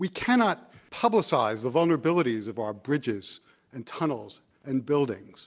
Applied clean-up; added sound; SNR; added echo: none; none; none; none.